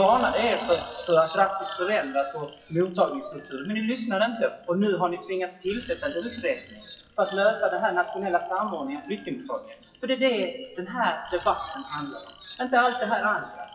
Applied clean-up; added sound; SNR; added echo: classical method WPE with log-MMSE.